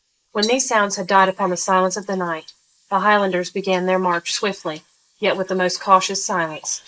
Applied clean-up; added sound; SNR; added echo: neural mask model Resemble Enhance denoiser.